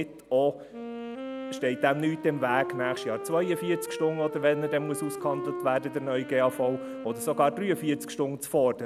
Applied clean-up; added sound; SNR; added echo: none; Wind instrument, woodwind instrument; 9 dB; none.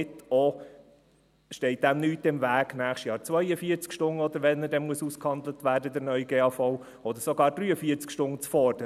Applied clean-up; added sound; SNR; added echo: none; none; none; none.